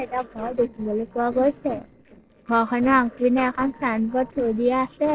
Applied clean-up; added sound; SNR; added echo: neural separator model SepFormer DNS4.